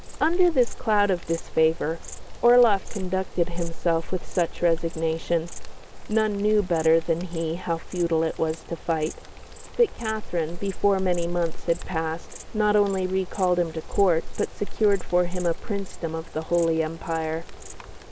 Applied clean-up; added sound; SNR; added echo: none; Insect; 4 dB; none.